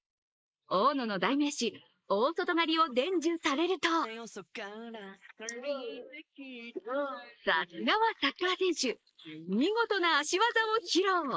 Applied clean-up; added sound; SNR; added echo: neural mask model Resemble Enhance denoiser.